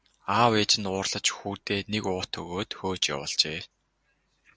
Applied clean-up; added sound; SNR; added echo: none; none; none; none.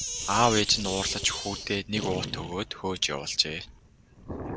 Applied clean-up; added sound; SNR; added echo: none; Sink (filling or washing); 7 dB; none.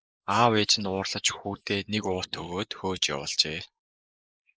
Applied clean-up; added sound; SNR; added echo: neural mask model Resemble Enhance denoiser.